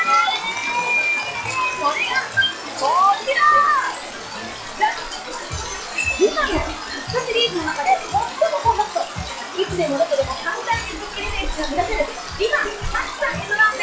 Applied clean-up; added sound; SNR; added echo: classical method log-MMSE.